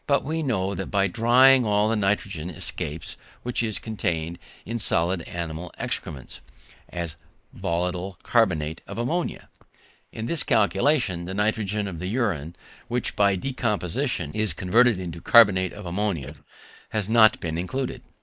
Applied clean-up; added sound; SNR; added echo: neural mask model Resemble Enhance denoiser.